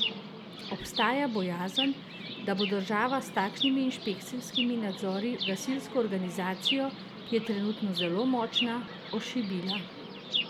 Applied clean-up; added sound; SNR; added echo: none; Chirp, tweet; 5 dB; none.